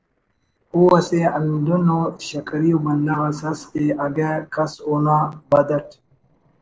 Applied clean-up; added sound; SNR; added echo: neural separator model SepFormer DNS4.